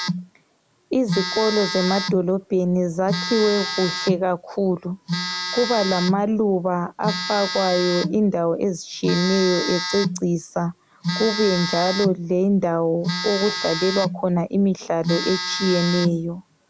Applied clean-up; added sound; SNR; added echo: none; Telephone; 7 dB; none.